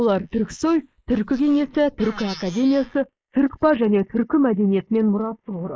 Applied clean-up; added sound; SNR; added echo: neural mask model Resemble Enhance denoiser.